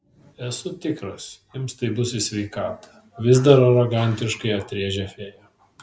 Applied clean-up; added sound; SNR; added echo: none; none; none; none.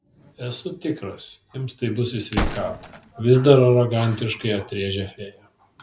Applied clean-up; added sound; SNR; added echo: none; Gunshot, gunfire; 11 dB; none.